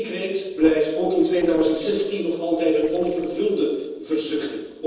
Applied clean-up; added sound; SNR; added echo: neural separator model SepFormer DNS4.